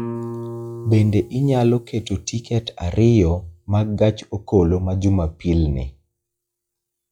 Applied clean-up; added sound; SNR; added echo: classical method log-MMSE.